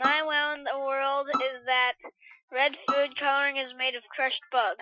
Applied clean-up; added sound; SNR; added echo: classical method Wiener filter.